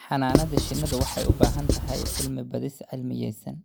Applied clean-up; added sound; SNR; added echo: none; Writing; -5 dB; none.